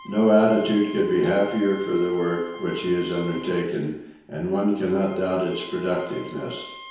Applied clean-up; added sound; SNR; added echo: none; Bowed string instrument; 19 dB; reverberation time 1.0 s.